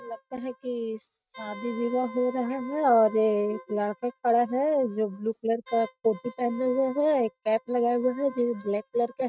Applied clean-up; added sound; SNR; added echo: neural mask model RNNoise.